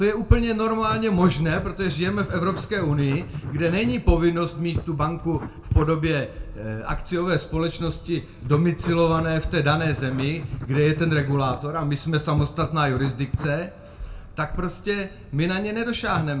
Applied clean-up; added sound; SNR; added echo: none; Writing; 11 dB; reverberation time 0.2 s.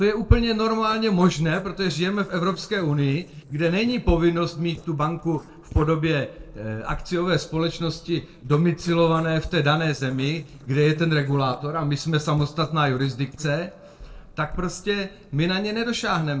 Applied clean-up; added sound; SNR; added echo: neural separator model SepFormer DNS4.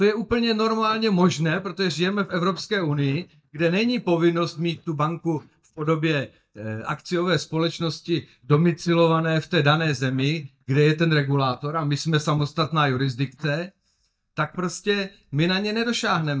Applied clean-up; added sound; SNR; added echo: neural mask model DeepFilterNet 3.